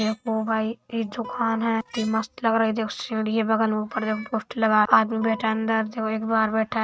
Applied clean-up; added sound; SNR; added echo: neural mask model RNNoise.